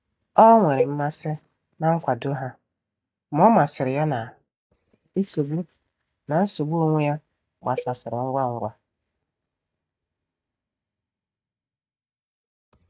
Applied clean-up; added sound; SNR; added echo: neural mask model DeepFilterNet 3.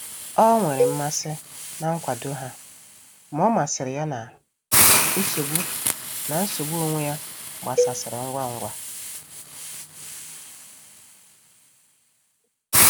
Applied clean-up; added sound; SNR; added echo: none; Hiss + Cowbell; -2 dB; none.